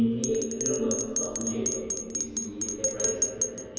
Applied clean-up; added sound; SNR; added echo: none; Bell; 1 dB; reverberation time 2.2 s.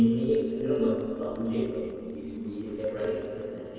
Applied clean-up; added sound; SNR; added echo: neural separator model SepFormer DNS4.